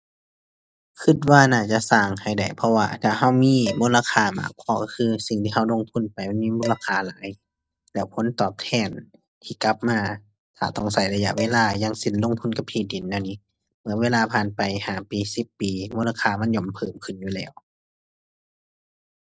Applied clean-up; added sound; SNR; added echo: neural separator model SepFormer DNS4.